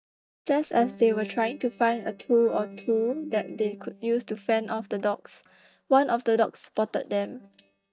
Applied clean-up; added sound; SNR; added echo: neural mask model DeepFilterNet 3.